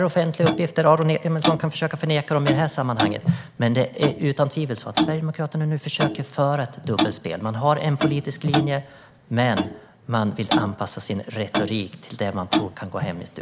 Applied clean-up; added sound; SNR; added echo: none; Clock; 6 dB; none.